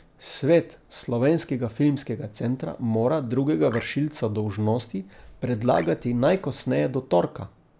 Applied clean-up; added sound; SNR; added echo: none; Marimba, xylophone; 14 dB; none.